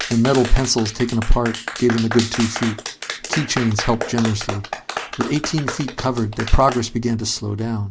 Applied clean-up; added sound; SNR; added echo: none; Clapping; 10 dB; none.